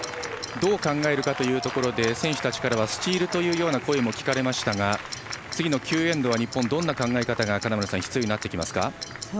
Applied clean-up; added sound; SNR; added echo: none; Clock; 15 dB; none.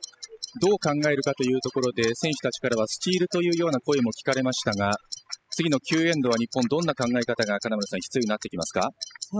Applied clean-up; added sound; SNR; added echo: classical method spectral subtraction.